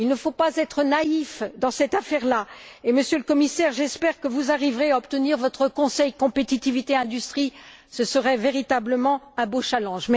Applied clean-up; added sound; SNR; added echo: none; none; none; none.